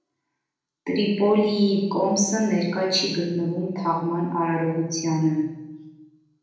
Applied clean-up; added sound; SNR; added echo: none; none; none; reverberation time 0.9 s.